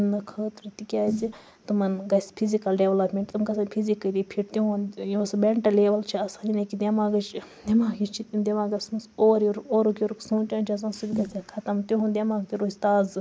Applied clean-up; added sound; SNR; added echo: neural mask model Resemble Enhance denoiser.